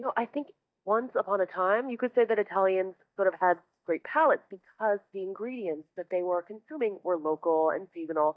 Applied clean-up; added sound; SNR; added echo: neural mask model DeepFilterNet 3.